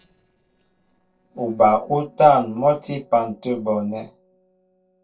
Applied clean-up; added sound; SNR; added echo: neural separator model SepFormer DNS4.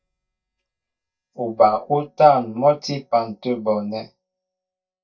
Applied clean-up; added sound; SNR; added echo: neural mask model DeepFilterNet 3.